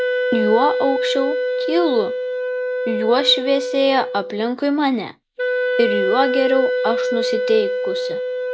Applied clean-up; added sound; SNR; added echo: none; Wind instrument, woodwind instrument; 1 dB; none.